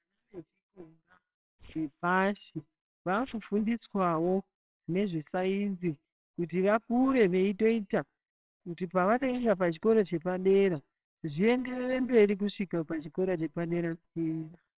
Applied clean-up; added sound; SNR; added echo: neural separator model SepFormer WHAMR!.